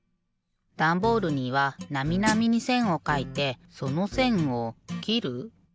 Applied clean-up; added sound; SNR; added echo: none; Hi-hat; 5 dB; none.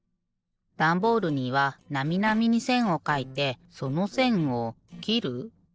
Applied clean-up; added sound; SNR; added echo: neural separator model SepFormer DNS4.